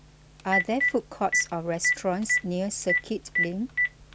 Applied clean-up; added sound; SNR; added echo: none; Telephone; 0 dB; none.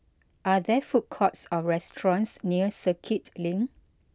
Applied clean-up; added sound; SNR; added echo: none; none; none; none.